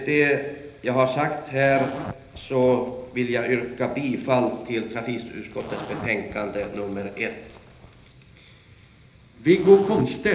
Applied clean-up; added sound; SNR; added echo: none; Zipper (clothing); 17 dB; reverberation time 1.0 s.